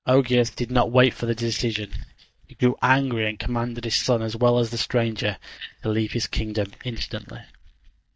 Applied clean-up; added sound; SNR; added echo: neural mask model DeepFilterNet 3.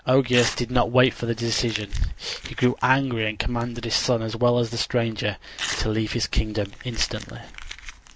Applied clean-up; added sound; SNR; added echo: none; Crumpling, crinkling / Tearing; 15 dB; none.